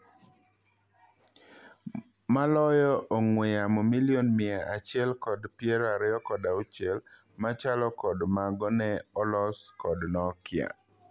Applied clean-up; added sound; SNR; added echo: none; none; none; none.